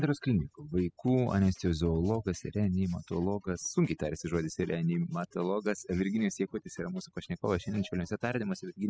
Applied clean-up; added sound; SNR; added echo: classical method spectral subtraction.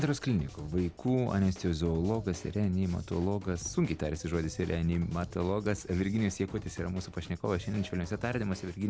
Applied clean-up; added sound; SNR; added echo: none; Drum / Drum kit; 17 dB; none.